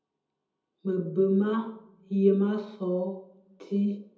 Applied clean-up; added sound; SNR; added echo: none; none; none; reverberation time 0.9 s.